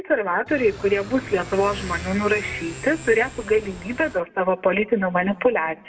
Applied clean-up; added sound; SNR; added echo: none; Motorcycle / Accelerating, revving, vroom; 13 dB; reverberation time 0.6 s.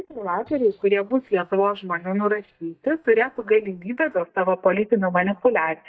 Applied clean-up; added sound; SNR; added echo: neural mask model DeepFilterNet 3.